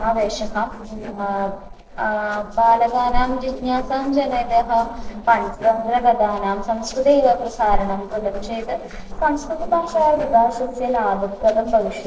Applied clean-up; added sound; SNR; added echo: neural separator model SepFormer DNS4.